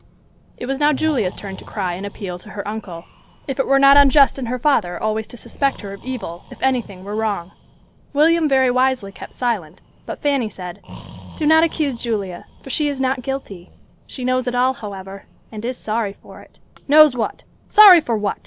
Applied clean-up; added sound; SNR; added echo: none; Breathing; 13 dB; none.